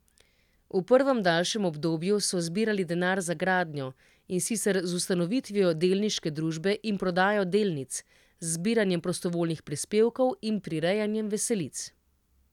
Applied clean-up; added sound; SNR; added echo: none; none; none; none.